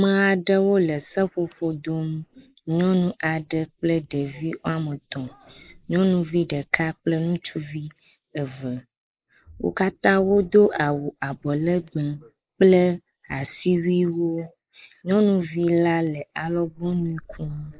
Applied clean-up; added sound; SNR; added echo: neural mask model Resemble Enhance denoiser.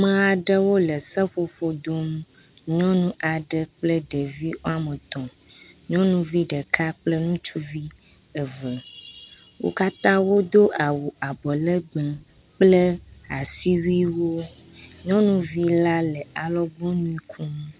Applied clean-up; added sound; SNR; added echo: none; none; none; none.